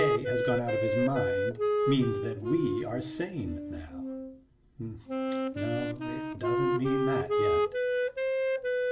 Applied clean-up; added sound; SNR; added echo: none; Wind instrument, woodwind instrument; -4 dB; reverberation time 0.5 s.